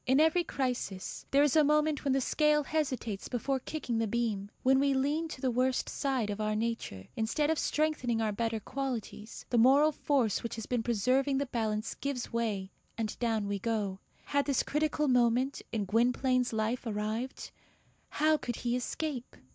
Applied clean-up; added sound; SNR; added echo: none; none; none; none.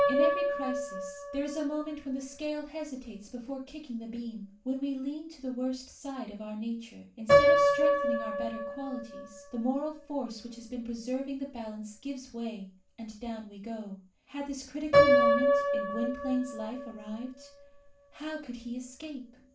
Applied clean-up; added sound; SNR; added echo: none; Piano; -5 dB; reverberation time 0.3 s.